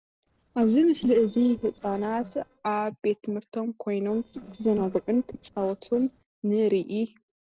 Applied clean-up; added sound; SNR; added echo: neural separator model SepFormer DNS4.